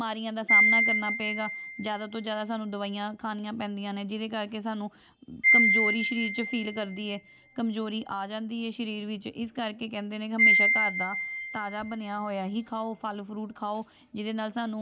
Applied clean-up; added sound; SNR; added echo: none; Wind chime; -3 dB; none.